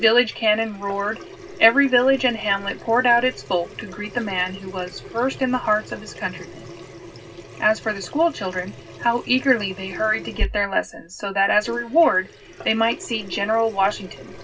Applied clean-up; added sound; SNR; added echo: none; Sink (filling or washing) / Water tap, faucet; 14 dB; reverberation time 0.4 s.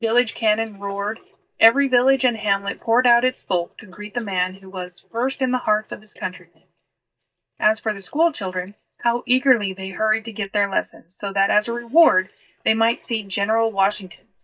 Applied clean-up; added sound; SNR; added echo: neural mask model DeepFilterNet 3.